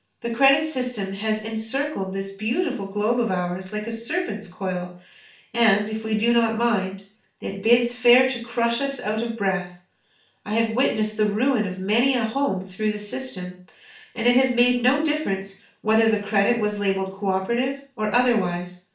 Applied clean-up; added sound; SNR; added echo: none; none; none; reverberation time 0.4 s.